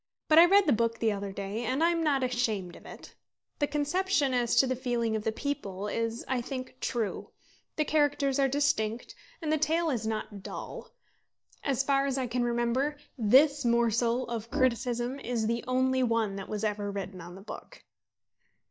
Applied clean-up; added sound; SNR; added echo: neural mask model DeepFilterNet 3.